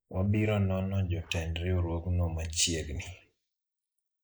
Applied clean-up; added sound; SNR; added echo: neural mask model Resemble Enhance denoiser.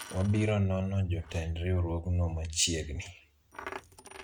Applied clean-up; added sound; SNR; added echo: neural mask model RNNoise.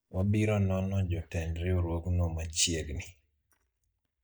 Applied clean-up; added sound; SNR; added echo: neural mask model DeepFilterNet 3.